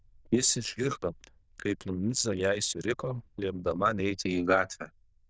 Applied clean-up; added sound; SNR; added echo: neural diffusion model UNIVERSE++.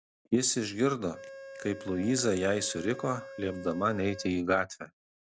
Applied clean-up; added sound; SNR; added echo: none; Organ; 14 dB; none.